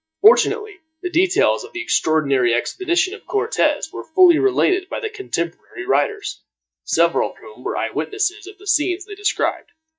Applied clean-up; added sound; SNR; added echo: neural mask model DeepFilterNet 3.